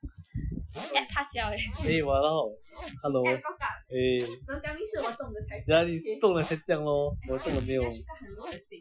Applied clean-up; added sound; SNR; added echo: classical method Wiener filter.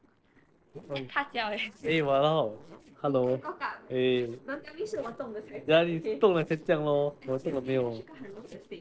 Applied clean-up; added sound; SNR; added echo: neural separator model SepFormer DNS4.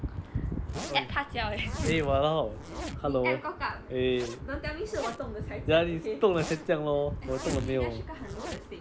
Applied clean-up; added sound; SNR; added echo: none; Zipper (clothing); 12 dB; none.